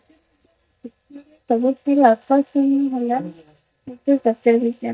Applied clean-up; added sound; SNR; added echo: neural mask model DeepFilterNet 3.